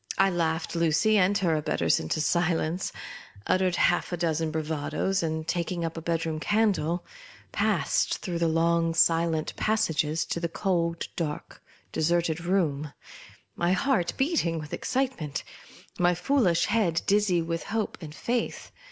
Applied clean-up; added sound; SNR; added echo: none; none; none; none.